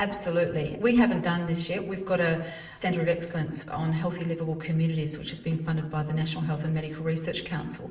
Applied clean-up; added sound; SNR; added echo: none; none; none; reverberation time 0.8 s.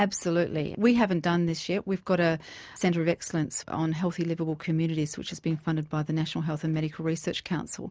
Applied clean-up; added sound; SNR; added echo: none; none; none; none.